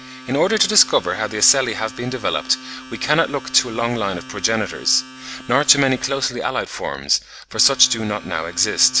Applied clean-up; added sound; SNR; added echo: none; Domestic sounds, home sounds; 18 dB; none.